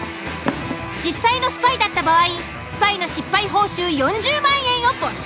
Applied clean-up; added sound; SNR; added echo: none; none; none; none.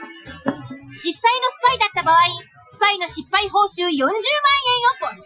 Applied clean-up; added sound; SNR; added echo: classical method Wiener filter.